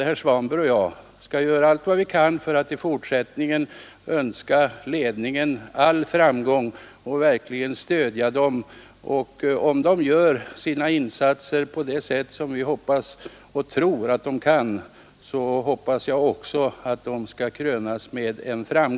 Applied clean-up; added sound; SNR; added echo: none; none; none; none.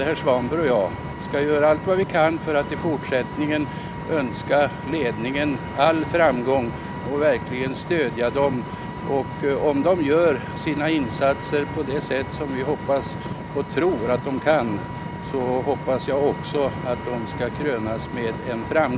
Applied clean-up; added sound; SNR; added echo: none; Vehicle; 8 dB; none.